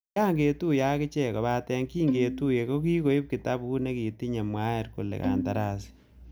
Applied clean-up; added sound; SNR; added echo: none; Bowed string instrument; 6 dB; none.